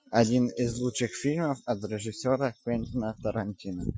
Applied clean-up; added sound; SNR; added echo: classical method Wiener filter.